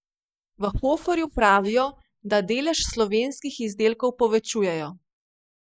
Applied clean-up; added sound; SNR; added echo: neural mask model Resemble Enhance denoiser.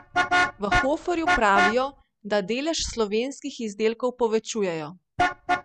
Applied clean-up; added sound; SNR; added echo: none; Vehicle horn, car horn, honking; 1 dB; none.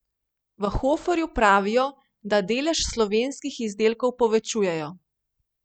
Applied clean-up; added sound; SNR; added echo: none; none; none; none.